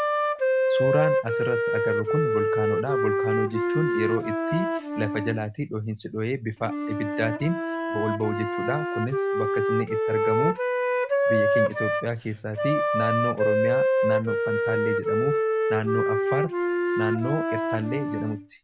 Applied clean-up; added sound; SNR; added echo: none; Wind instrument, woodwind instrument; -5 dB; none.